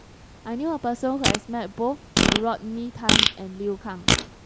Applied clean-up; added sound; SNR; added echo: none; Fart; -4 dB; none.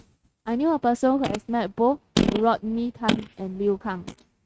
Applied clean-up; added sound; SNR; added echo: neural mask model RNNoise.